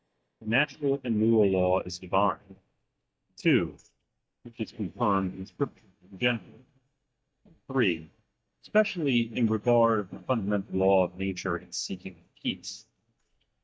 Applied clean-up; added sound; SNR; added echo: neural mask model DeepFilterNet 3.